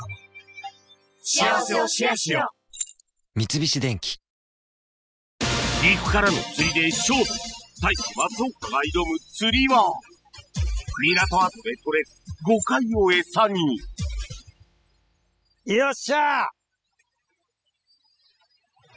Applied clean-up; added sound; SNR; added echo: classical method spectral subtraction.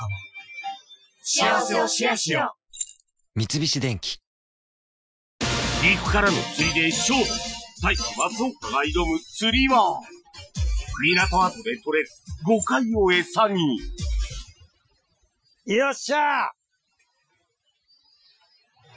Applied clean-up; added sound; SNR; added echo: classical method Wiener filter.